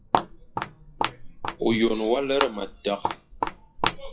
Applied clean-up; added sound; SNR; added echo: classical method WPE with log-MMSE.